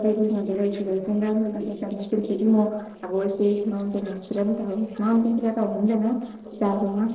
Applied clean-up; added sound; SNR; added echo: neural separator model SepFormer DNS4.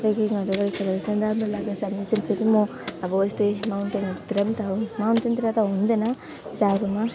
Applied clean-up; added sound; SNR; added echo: none; none; none; none.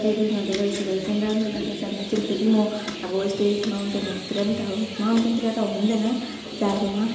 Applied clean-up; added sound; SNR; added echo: none; Chirp, tweet; 15 dB; reverberation time 1.0 s.